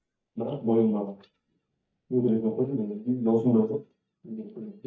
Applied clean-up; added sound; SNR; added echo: neural mask model DeepFilterNet 3.